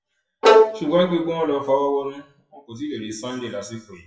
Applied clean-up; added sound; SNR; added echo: classical method WPE with log-MMSE.